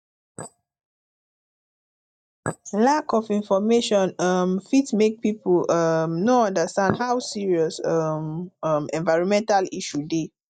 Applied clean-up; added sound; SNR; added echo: neural mask model DeepFilterNet 3.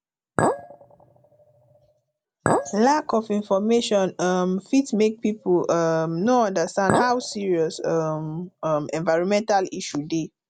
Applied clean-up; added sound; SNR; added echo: none; Chink, clink; 6 dB; none.